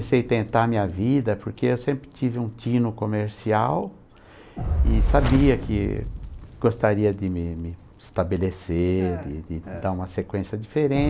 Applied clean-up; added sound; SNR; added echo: none; Fire; 6 dB; none.